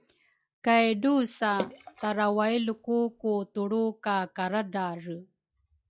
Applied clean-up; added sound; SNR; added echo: classical method log-MMSE.